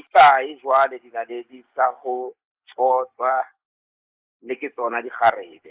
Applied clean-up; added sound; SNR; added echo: neural mask model Resemble Enhance denoiser.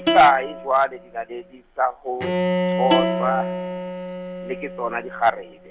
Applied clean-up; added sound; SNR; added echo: none; Plucked string instrument + Bowed string instrument; 3 dB; none.